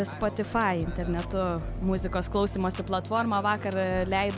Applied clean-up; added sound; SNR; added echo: none; Mechanical fan; 11 dB; none.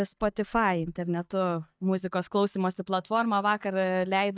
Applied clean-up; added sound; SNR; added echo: neural mask model DeepFilterNet 3.